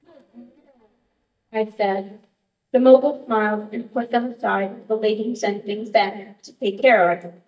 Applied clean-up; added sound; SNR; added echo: neural mask model DeepFilterNet 3.